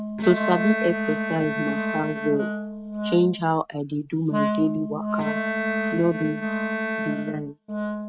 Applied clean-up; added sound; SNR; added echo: neural mask model RNNoise.